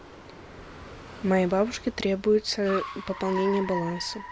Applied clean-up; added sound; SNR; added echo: none; Car; 11 dB; none.